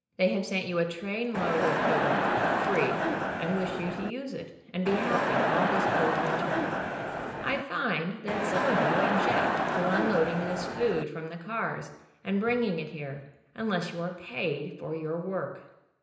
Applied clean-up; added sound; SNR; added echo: none; Crowd; -3 dB; reverberation time 0.9 s.